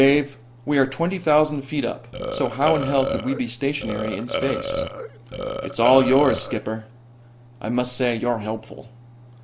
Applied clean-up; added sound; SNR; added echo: none; Burping, eructation; 5 dB; none.